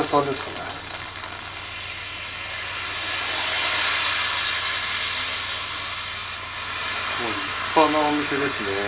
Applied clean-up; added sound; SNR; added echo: none; Bus; 20 dB; reverberation time 2.6 s.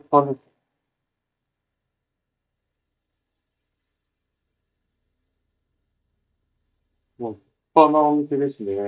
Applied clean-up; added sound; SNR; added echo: neural mask model DeepFilterNet 3.